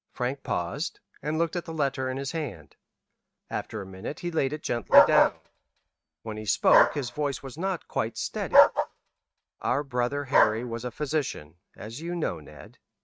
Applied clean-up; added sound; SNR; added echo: neural mask model RNNoise.